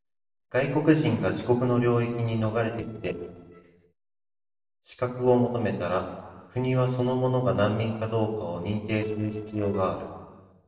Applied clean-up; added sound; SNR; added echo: neural separator model SepFormer DNS4.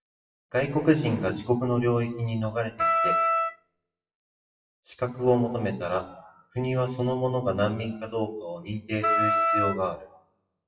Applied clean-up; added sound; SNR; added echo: classical method WPE with log-MMSE.